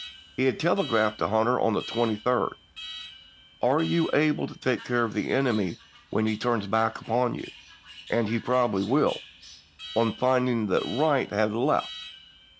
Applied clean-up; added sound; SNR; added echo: none; Alarm; 18 dB; none.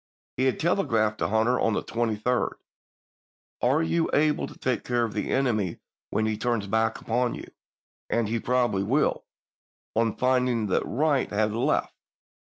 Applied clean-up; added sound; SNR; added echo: none; none; none; none.